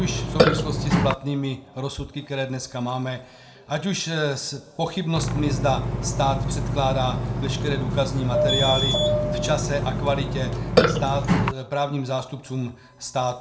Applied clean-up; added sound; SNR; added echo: none; Burping, eructation; -1 dB; reverberation time 0.7 s.